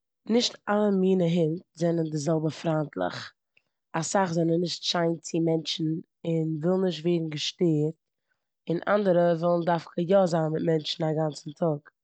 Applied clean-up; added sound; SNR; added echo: none; none; none; none.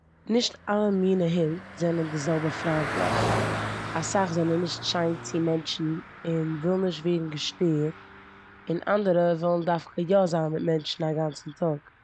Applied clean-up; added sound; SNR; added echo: none; Car passing by; 9 dB; none.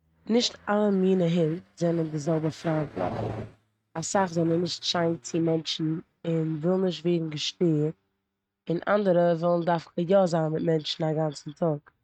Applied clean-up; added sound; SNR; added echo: neural mask model RNNoise.